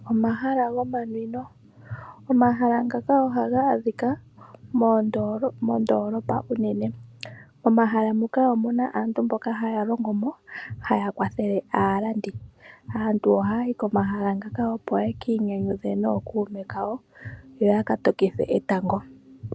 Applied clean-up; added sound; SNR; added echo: none; none; none; none.